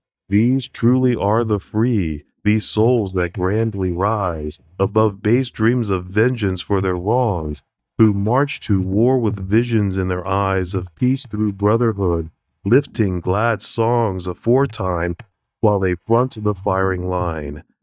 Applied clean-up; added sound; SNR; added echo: neural mask model DeepFilterNet 3.